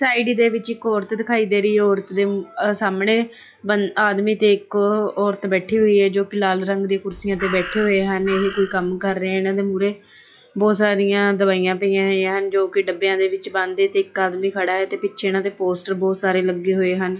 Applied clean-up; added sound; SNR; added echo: classical method log-MMSE.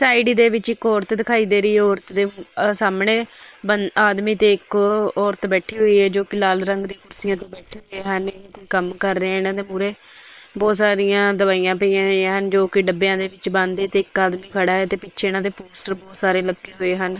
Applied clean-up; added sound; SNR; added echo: neural separator model SepFormer WHAM!.